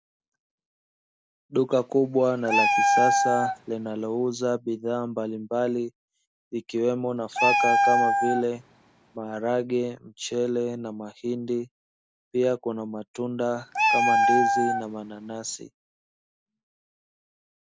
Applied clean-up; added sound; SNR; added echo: none; Meow; -3 dB; none.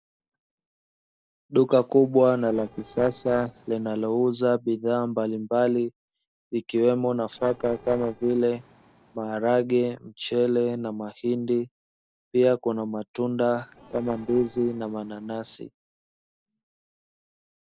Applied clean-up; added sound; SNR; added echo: neural separator model SepFormer DNS4.